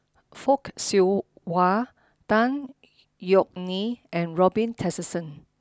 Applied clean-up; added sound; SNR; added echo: none; none; none; none.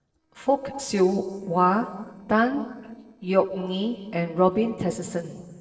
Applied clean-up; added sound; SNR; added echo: neural separator model SepFormer DNS4.